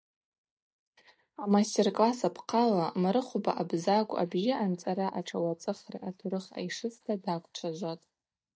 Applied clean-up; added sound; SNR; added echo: neural mask model DeepFilterNet 3.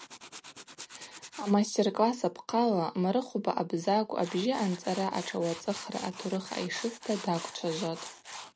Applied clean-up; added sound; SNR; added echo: none; Tools; 16 dB; none.